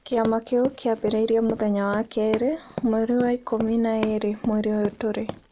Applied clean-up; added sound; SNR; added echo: none; Run; 13 dB; none.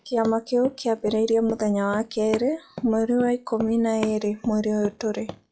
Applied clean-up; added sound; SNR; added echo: classical method log-MMSE.